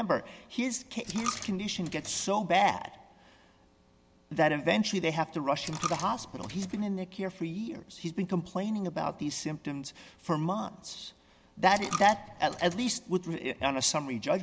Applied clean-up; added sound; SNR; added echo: none; Coin (dropping); 13 dB; none.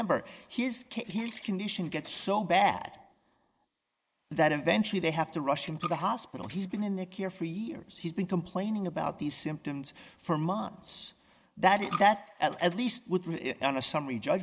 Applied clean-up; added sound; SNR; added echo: neural mask model Resemble Enhance denoiser.